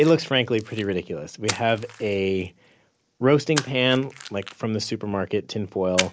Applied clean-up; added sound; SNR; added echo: none; Splash, splatter; 12 dB; none.